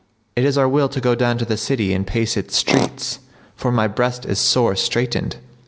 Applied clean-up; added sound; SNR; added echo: none; Tools; 13 dB; none.